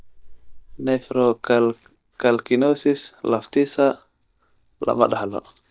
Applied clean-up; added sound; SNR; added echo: neural mask model DeepFilterNet 3.